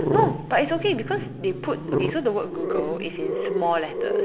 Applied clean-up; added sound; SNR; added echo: none; Growling; 2 dB; none.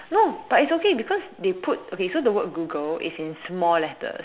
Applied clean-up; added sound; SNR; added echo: none; none; none; none.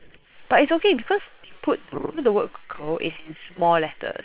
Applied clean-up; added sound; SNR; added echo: neural separator model SepFormer WHAM!.